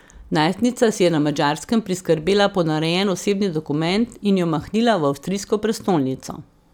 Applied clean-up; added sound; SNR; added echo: none; none; none; none.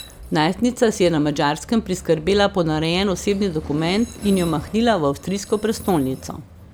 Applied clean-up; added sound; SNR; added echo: none; Fart + Train; 17 dB; none.